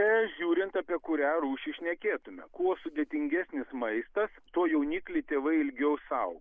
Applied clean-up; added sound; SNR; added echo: none; none; none; none.